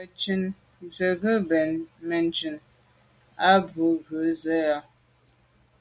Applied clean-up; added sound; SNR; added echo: none; none; none; none.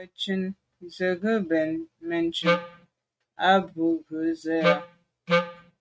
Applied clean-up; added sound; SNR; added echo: neural mask model RNNoise.